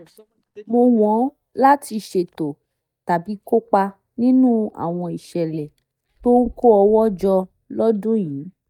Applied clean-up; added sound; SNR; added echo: neural mask model DeepFilterNet 3.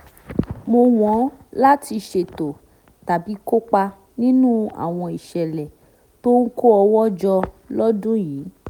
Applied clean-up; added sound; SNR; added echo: none; none; none; none.